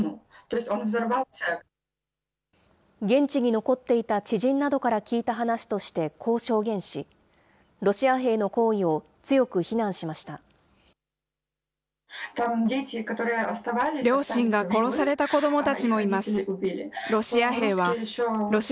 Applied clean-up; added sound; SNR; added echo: none; none; none; none.